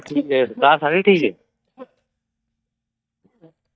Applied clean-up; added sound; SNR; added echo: neural mask model DeepFilterNet 3.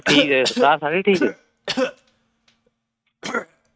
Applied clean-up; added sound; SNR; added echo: neural mask model RNNoise.